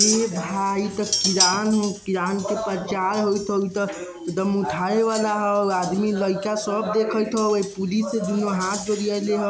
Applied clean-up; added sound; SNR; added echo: none; Chink, clink; 8 dB; none.